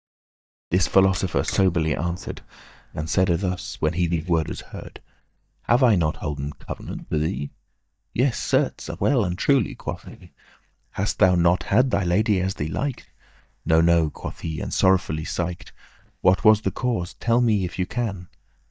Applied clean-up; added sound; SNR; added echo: neural mask model DeepFilterNet 3.